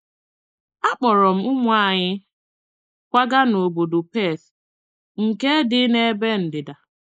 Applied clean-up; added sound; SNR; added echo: neural mask model Resemble Enhance denoiser.